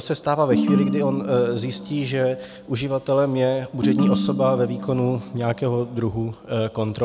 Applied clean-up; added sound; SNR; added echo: none; Ringtone; 4 dB; none.